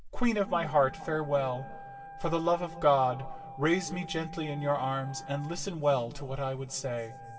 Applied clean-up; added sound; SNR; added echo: none; Wind instrument, woodwind instrument; 17 dB; reverberation time 3.0 s.